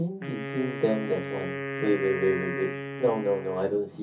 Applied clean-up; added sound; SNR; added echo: none; Wind instrument, woodwind instrument; 6 dB; reverberation time 0.3 s.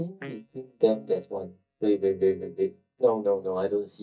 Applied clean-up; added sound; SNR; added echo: neural mask model DeepFilterNet 3.